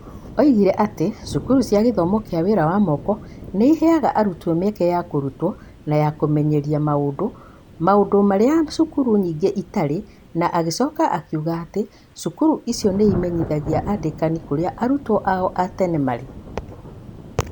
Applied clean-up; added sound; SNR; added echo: none; Thunder / Rain; 16 dB; none.